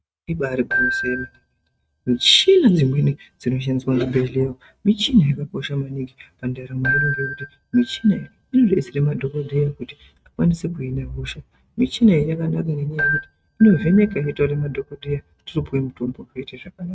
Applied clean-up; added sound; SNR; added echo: neural mask model RNNoise.